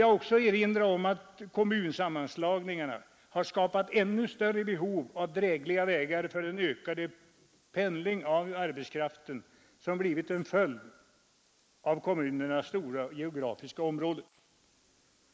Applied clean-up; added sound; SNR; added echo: neural mask model Resemble Enhance denoiser.